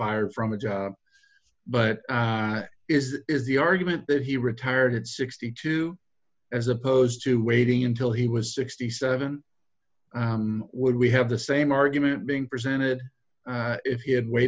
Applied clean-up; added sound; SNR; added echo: none; none; none; none.